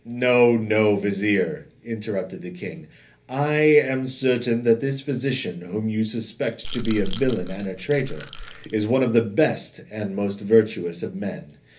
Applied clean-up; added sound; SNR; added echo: none; Rattle / Rattle (instrument); 5 dB; reverberation time 0.3 s.